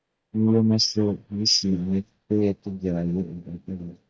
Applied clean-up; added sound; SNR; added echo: neural mask model DeepFilterNet 3.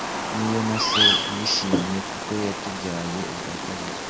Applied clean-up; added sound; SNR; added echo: none; Bird vocalization, bird call, bird song; -3 dB; none.